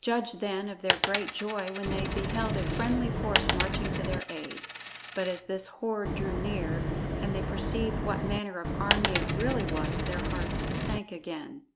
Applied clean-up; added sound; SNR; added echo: none; Coin (dropping) + Wind; -3 dB; none.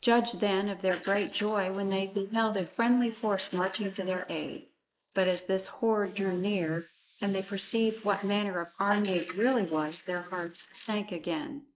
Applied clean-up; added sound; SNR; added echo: neural mask model Resemble Enhance denoiser.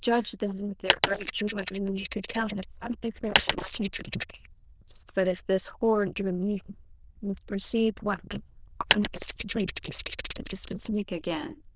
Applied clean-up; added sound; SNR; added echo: neural diffusion model UNIVERSE++.